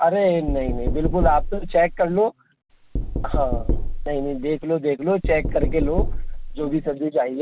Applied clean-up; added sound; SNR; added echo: none; Knock; 1 dB; none.